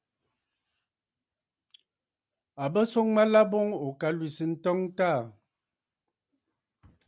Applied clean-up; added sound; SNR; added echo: none; none; none; none.